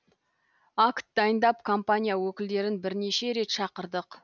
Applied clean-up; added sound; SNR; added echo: none; none; none; none.